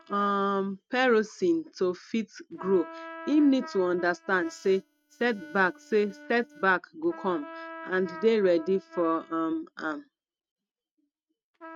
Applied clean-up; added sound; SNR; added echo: neural mask model RNNoise.